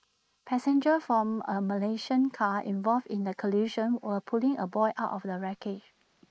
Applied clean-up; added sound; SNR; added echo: neural mask model Resemble Enhance denoiser.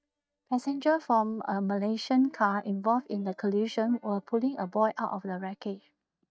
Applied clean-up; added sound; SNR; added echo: neural mask model DeepFilterNet 3.